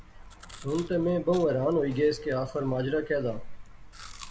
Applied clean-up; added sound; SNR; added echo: none; Chewing, mastication; 14 dB; none.